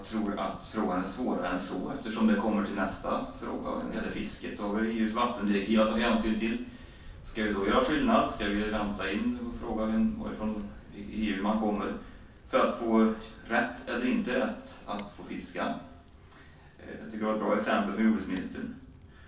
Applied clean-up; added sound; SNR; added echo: none; Bicycle; 17 dB; reverberation time 0.3 s.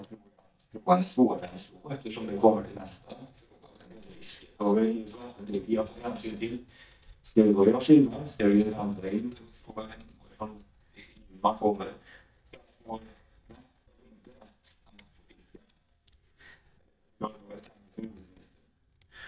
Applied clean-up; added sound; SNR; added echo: neural mask model DeepFilterNet 3.